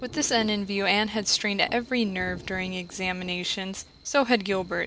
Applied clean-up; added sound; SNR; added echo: none; Thunder / Rain; 19 dB; none.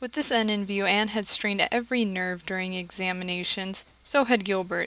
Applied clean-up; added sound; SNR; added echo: none; none; none; none.